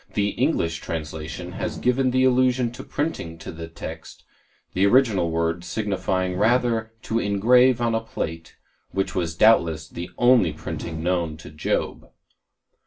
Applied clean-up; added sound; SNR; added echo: none; Whoosh, swoosh, swish; 17 dB; reverberation time 0.2 s.